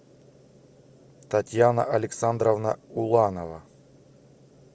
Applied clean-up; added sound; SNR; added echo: none; none; none; none.